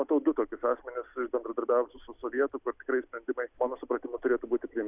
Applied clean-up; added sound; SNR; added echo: none; none; none; none.